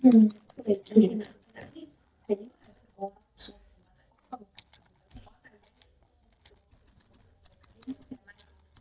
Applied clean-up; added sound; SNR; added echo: neural mask model DeepFilterNet 3.